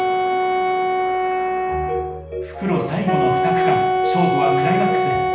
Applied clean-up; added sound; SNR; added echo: none; Wind instrument, woodwind instrument; -4 dB; reverberation time 0.9 s.